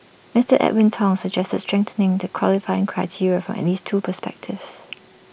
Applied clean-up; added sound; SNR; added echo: none; none; none; none.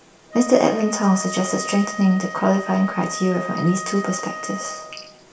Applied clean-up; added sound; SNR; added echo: none; Wind instrument, woodwind instrument; 11 dB; reverberation time 0.6 s.